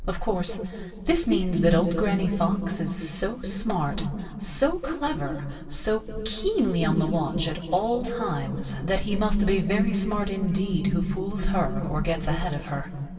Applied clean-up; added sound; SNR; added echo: neural separator model SepFormer DNS4.